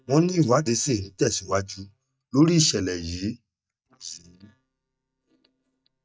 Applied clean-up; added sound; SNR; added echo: neural mask model DeepFilterNet 3.